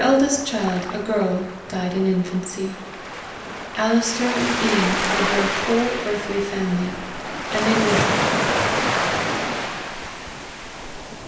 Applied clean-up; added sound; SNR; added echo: none; Waves, surf; 1 dB; reverberation time 0.9 s.